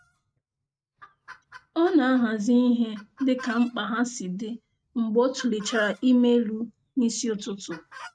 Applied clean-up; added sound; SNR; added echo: neural mask model RNNoise.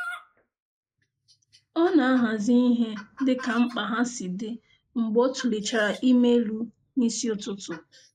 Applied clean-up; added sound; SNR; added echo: neural mask model Resemble Enhance denoiser.